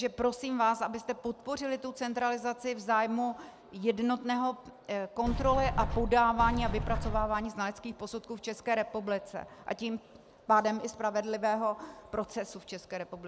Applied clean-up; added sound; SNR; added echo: none; Sliding door; 2 dB; none.